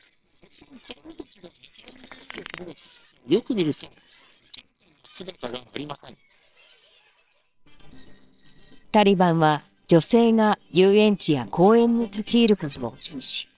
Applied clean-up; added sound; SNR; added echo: neural separator model SepFormer WHAMR!.